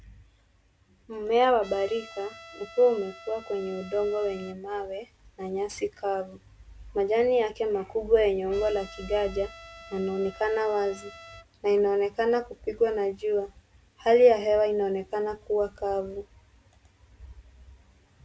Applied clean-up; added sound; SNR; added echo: none; Trumpet; 19 dB; none.